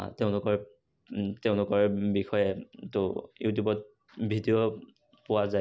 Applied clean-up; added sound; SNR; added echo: none; none; none; none.